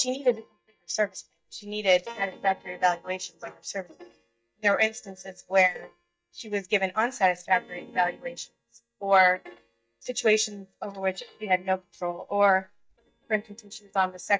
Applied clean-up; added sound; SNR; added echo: neural mask model DeepFilterNet 3.